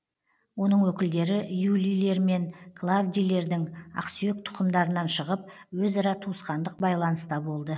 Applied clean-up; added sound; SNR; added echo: none; none; none; none.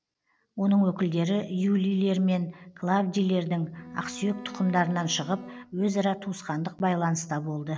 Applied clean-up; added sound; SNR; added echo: none; Bowed string instrument; 17 dB; none.